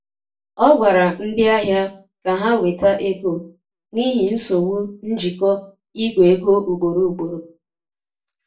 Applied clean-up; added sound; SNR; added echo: none; none; none; reverberation time 0.3 s.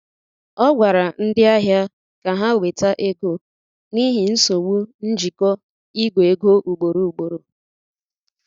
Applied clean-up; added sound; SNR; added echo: none; none; none; none.